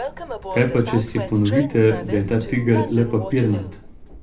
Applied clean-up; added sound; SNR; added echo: none; Train; 10 dB; reverberation time 0.3 s.